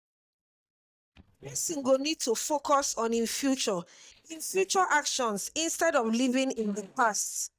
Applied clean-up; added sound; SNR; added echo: neural mask model DeepFilterNet 3.